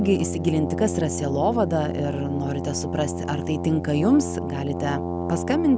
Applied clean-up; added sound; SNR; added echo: none; Brass instrument; 5 dB; none.